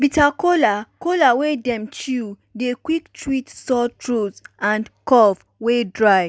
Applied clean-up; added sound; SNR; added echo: none; none; none; none.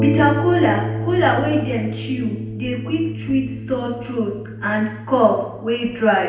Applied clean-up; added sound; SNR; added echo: none; Harp; 6 dB; reverberation time 0.9 s.